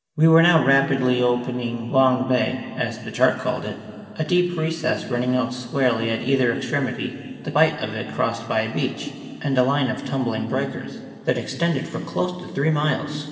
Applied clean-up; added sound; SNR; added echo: none; none; none; reverberation time 2.4 s.